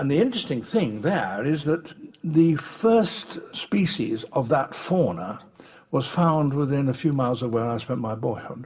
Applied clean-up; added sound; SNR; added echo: none; none; none; reverberation time 0.5 s.